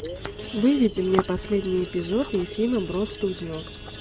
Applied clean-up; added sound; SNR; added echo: none; Idling / Sawing / Accelerating, revving, vroom + Clock; 14 dB; none.